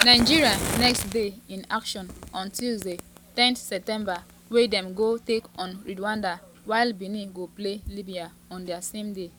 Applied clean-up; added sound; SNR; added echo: none; Fire; 9 dB; none.